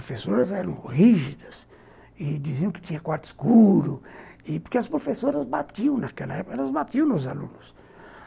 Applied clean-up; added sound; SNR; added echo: none; none; none; none.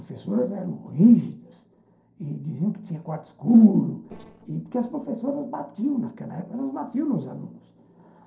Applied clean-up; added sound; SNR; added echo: neural separator model SepFormer DNS4.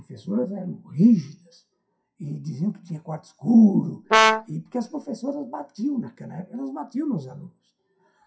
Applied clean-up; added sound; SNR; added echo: classical method WPE with log-MMSE.